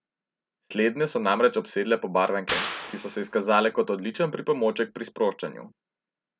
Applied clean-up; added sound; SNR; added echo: none; Clapping; 11 dB; none.